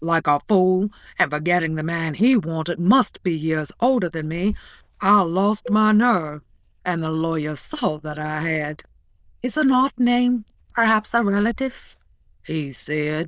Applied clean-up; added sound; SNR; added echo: neural diffusion model UNIVERSE++.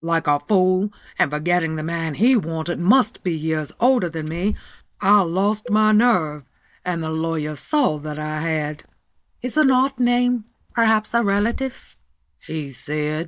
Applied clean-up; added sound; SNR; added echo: neural mask model DeepFilterNet 3.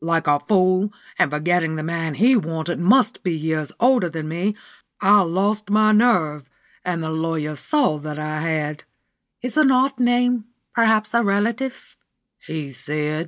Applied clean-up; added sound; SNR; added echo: none; none; none; none.